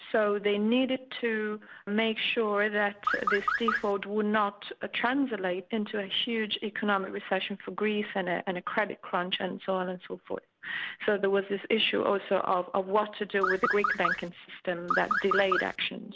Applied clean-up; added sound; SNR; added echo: none; Car; 1 dB; none.